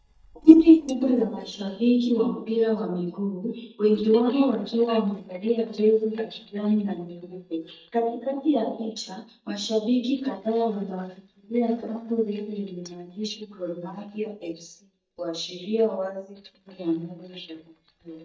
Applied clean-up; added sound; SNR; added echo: neural mask model DeepFilterNet 3.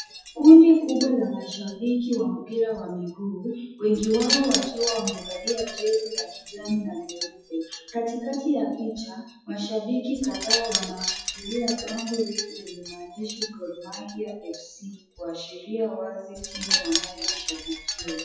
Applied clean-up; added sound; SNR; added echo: classical method WPE with log-MMSE.